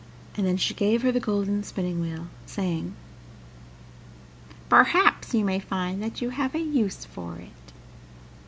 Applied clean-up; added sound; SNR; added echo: none; none; none; none.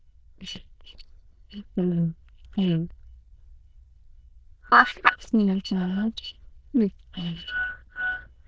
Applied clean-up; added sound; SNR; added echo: neural diffusion model UNIVERSE++.